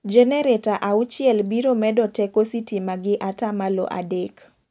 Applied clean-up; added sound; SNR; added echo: none; none; none; none.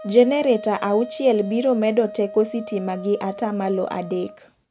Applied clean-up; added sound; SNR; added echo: none; Wind instrument, woodwind instrument; 15 dB; none.